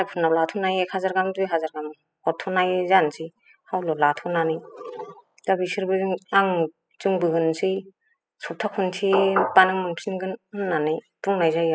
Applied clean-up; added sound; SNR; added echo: classical method spectral subtraction.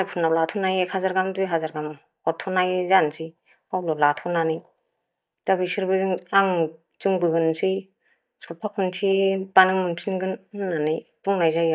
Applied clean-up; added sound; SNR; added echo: neural mask model DeepFilterNet 3.